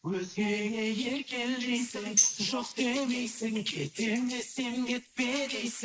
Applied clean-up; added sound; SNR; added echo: neural mask model Resemble Enhance denoiser.